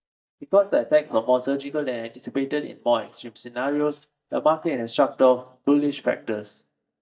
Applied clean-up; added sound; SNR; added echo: neural mask model DeepFilterNet 3.